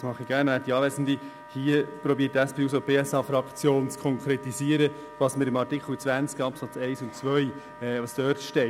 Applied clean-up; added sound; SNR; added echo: none; Wind instrument, woodwind instrument; 19 dB; none.